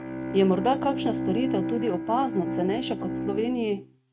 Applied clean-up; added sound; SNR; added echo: neural mask model RNNoise.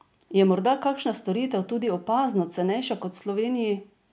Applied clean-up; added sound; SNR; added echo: none; none; none; none.